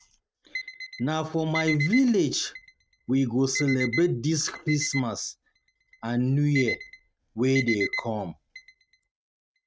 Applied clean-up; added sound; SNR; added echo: neural mask model RNNoise.